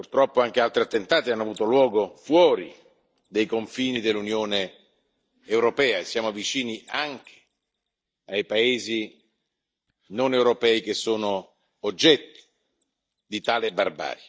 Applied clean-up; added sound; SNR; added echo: neural mask model DeepFilterNet 3.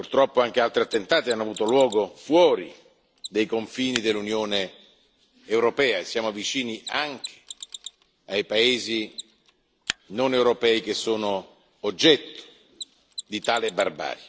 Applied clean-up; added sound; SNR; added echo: none; Mechanisms; 18 dB; none.